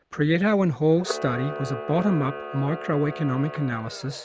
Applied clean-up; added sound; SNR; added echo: none; Camera; 11 dB; none.